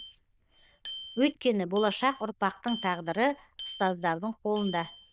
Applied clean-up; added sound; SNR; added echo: neural diffusion model UNIVERSE++.